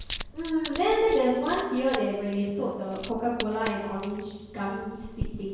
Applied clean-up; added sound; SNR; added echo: none; Coin (dropping); 11 dB; reverberation time 1.0 s.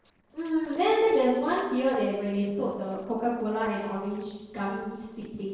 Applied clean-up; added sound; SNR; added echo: neural separator model SepFormer DNS4.